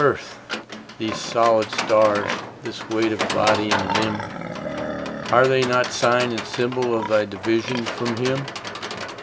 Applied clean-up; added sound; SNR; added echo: none; Livestock, farm animals, working animals; 6 dB; none.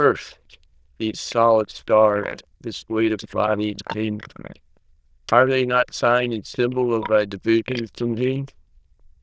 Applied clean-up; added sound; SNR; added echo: neural diffusion model UNIVERSE++.